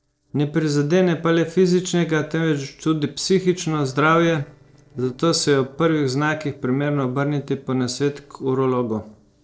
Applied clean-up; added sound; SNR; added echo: neural separator model SepFormer DNS4.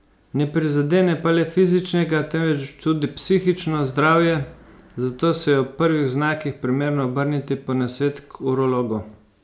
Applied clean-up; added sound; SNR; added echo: none; none; none; none.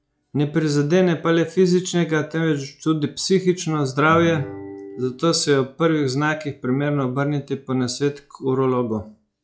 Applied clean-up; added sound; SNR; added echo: classical method log-MMSE.